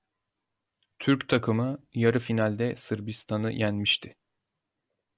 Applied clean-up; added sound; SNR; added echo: none; none; none; none.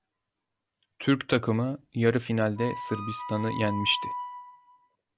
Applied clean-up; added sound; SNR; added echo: none; Wind instrument, woodwind instrument; 7 dB; none.